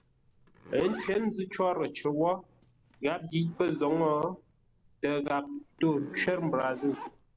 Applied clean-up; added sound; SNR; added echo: none; Zipper (clothing); 17 dB; none.